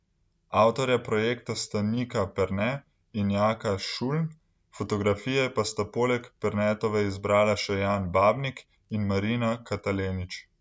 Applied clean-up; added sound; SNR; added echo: none; none; none; none.